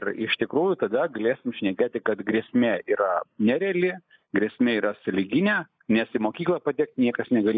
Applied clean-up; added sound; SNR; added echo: neural mask model Resemble Enhance denoiser.